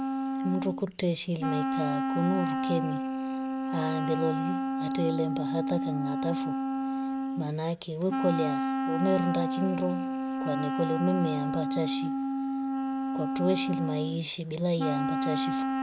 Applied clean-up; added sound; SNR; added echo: none; Wind instrument, woodwind instrument; -1 dB; none.